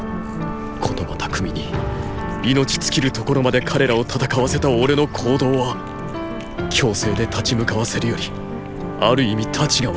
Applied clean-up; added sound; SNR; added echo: none; Musical instrument + Cat; 11 dB; none.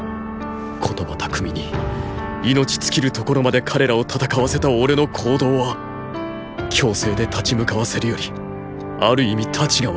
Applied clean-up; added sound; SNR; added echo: none; none; none; none.